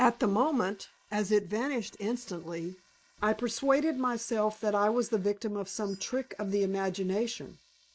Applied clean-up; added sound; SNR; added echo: neural mask model Resemble Enhance denoiser.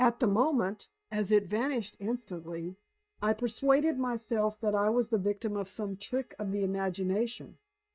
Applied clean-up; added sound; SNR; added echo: neural mask model DeepFilterNet 3.